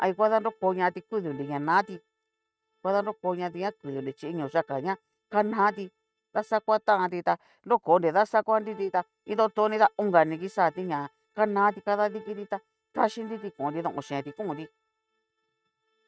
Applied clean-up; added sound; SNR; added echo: neural mask model RNNoise.